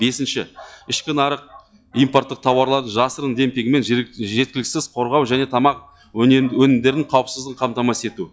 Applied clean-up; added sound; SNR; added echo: classical method log-MMSE.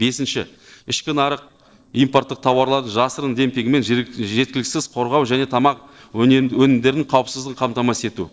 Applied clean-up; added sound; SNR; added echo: neural separator model SepFormer DNS4.